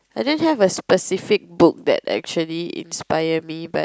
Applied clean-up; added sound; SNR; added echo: none; none; none; none.